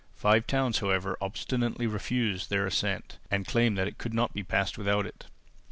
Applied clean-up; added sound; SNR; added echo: none; none; none; none.